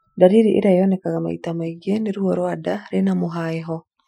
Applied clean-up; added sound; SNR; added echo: classical method Wiener filter.